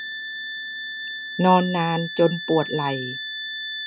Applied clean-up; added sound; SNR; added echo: none; Wind instrument, woodwind instrument; 7 dB; none.